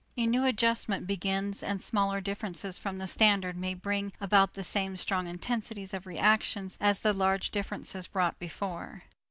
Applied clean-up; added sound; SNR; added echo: none; none; none; none.